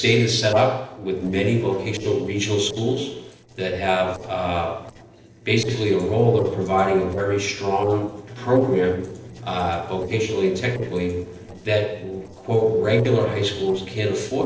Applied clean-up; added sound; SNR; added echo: neural separator model SepFormer DNS4.